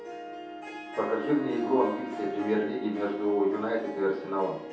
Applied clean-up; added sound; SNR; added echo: none; Harp; 8 dB; reverberation time 0.6 s.